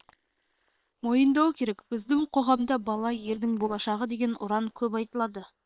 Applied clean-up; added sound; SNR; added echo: neural separator model SepFormer WHAM!.